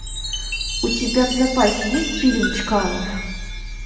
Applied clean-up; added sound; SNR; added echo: none; Chime; 7 dB; reverberation time 0.9 s.